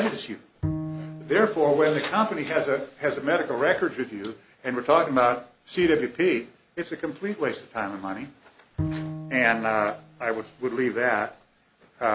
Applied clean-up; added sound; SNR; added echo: none; Bowed string instrument; 11 dB; none.